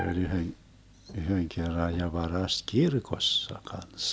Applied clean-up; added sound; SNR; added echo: none; none; none; none.